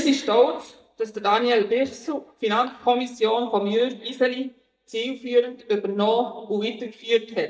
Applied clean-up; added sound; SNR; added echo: neural mask model DeepFilterNet 3.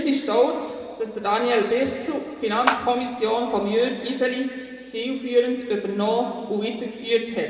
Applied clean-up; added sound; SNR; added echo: none; Water / Splash, splatter; 6 dB; reverberation time 2.0 s.